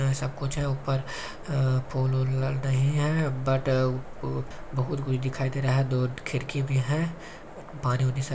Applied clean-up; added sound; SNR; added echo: none; none; none; none.